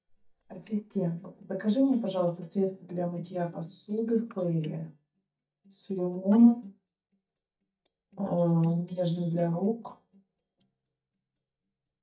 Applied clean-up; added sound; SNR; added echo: neural mask model DeepFilterNet 3.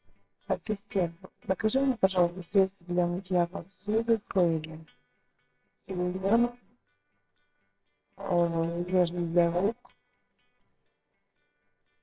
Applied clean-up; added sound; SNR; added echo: neural separator model SepFormer WHAMR!.